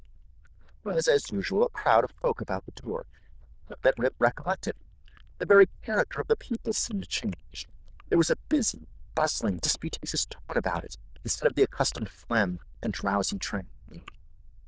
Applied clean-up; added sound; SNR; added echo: neural diffusion model UNIVERSE++.